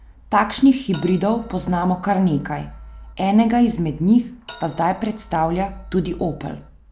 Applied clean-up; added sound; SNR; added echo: none; Bell; 20 dB; none.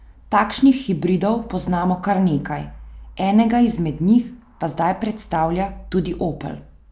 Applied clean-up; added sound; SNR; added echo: none; none; none; none.